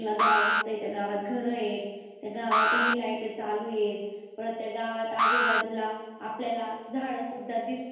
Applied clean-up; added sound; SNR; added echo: none; Alarm; -2 dB; reverberation time 1.2 s.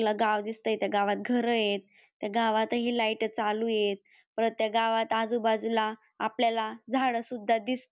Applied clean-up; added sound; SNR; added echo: none; none; none; none.